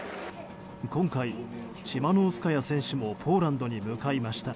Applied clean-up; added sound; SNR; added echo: none; Wind instrument, woodwind instrument; 19 dB; none.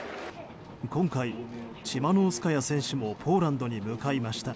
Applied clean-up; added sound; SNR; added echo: none; none; none; none.